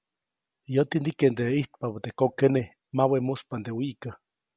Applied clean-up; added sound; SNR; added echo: none; none; none; none.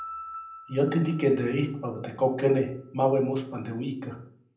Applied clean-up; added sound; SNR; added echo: none; Piano; 19 dB; reverberation time 0.6 s.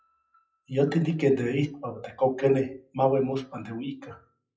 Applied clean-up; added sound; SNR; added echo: classical method WPE with log-MMSE.